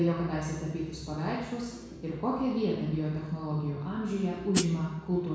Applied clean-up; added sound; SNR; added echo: none; Hi-hat; 1 dB; reverberation time 1.1 s.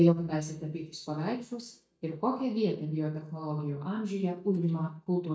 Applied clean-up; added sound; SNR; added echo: neural mask model DeepFilterNet 3.